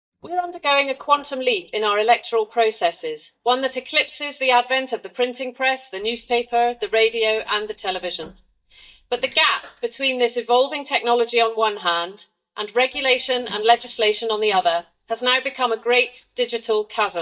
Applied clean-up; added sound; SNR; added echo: neural mask model DeepFilterNet 3.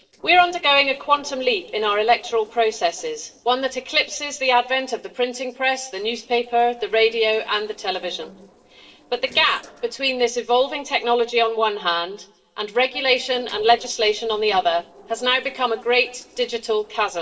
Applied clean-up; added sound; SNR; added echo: neural separator model SepFormer DNS4.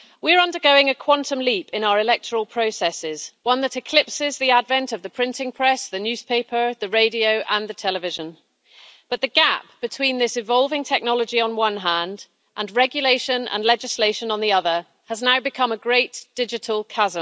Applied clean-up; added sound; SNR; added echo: none; none; none; none.